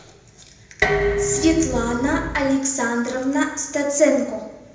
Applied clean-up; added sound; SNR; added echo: none; Dishes, pots, and pans; 3 dB; reverberation time 0.8 s.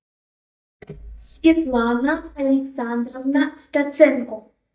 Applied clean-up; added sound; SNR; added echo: neural mask model DeepFilterNet 3.